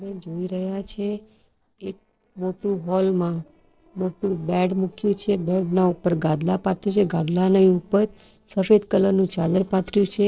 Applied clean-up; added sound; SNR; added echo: neural separator model SepFormer DNS4.